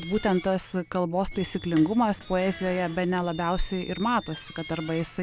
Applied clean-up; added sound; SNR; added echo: none; Squeak; 15 dB; none.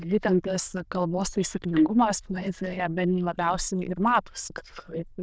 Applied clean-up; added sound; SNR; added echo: neural diffusion model UNIVERSE++.